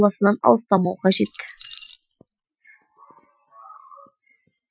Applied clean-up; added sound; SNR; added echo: classical method Wiener filter.